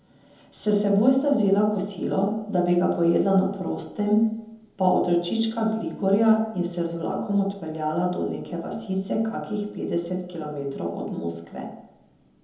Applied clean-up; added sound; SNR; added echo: none; none; none; reverberation time 0.8 s.